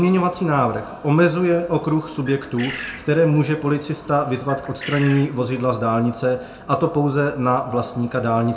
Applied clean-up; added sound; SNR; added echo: none; Bird; 14 dB; reverberation time 0.2 s.